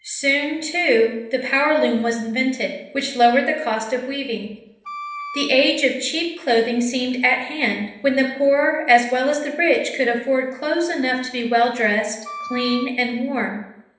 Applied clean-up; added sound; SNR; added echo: none; Wind instrument, woodwind instrument; 13 dB; reverberation time 0.8 s.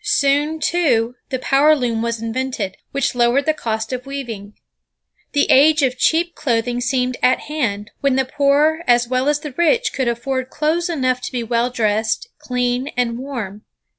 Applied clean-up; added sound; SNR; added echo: none; none; none; none.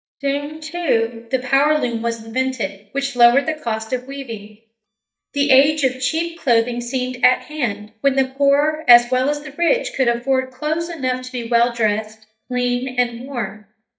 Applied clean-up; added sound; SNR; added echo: neural mask model DeepFilterNet 3.